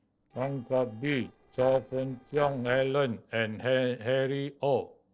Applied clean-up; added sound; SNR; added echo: neural separator model SepFormer DNS4.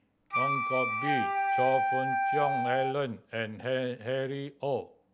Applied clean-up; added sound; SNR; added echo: none; Wind instrument, woodwind instrument; -4 dB; none.